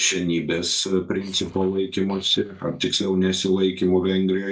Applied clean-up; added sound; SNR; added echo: neural mask model DeepFilterNet 3.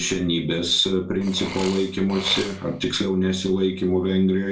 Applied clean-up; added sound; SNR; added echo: none; Burping, eructation; 16 dB; reverberation time 0.3 s.